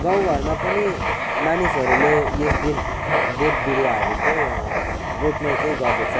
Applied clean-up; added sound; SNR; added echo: none; Writing; -2 dB; none.